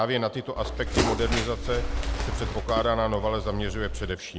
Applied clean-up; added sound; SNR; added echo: none; Bird; 1 dB; none.